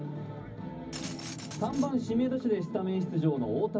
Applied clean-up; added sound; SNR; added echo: none; Glass; 17 dB; reverberation time 0.4 s.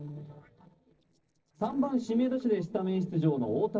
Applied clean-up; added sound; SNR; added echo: neural separator model SepFormer DNS4.